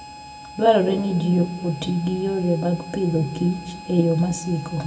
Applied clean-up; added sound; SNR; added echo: none; Harmonica; 18 dB; reverberation time 0.9 s.